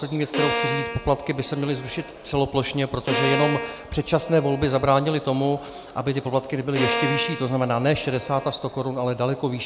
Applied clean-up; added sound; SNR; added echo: none; Bowed string instrument; 6 dB; none.